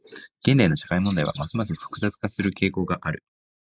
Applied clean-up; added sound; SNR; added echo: neural mask model Resemble Enhance denoiser.